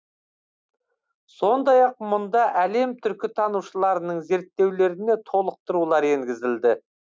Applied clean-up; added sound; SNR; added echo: none; none; none; none.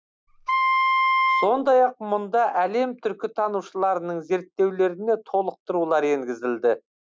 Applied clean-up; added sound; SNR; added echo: none; Wind instrument, woodwind instrument; -2 dB; none.